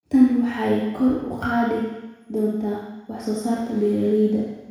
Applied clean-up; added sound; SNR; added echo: none; none; none; reverberation time 1.1 s.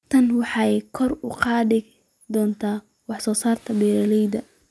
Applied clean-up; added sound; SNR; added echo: none; none; none; none.